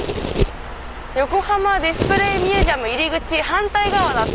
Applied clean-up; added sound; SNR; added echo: none; Domestic sounds, home sounds; 4 dB; none.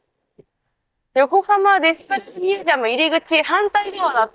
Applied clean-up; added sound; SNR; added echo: neural mask model DeepFilterNet 3.